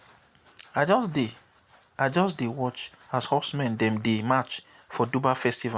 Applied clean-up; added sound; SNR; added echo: none; none; none; none.